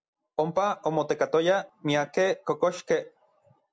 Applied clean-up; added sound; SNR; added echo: none; none; none; none.